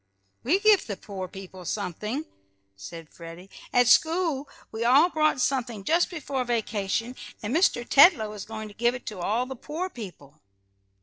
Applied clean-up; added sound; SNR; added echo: neural separator model SepFormer DNS4.